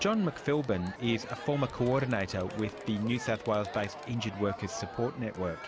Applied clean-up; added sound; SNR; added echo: none; Crowd; 12 dB; none.